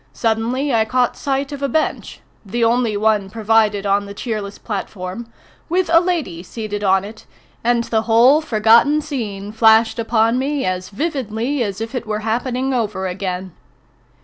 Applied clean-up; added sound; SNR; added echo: none; none; none; none.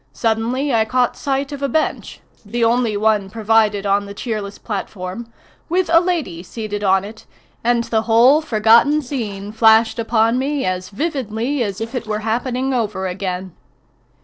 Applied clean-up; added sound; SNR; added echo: neural separator model SepFormer DNS4.